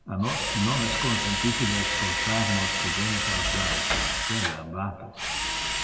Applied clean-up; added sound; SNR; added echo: none; Drill; -2 dB; reverberation time 1.6 s.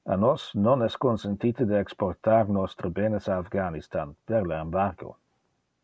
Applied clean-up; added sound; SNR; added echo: none; none; none; none.